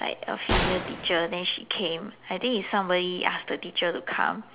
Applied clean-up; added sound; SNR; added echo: none; Gunshot, gunfire; 6 dB; none.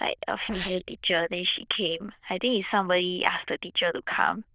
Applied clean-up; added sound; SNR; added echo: neural diffusion model UNIVERSE++.